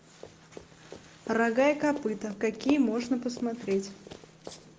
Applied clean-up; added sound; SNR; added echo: none; Run; 16 dB; none.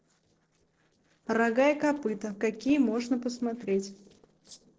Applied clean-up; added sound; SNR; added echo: neural separator model SepFormer DNS4.